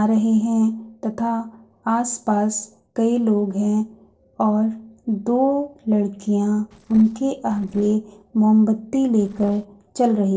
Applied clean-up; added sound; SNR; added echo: neural separator model SepFormer DNS4.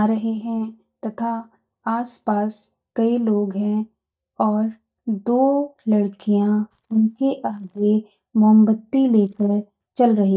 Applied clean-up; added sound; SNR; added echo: neural mask model DeepFilterNet 3.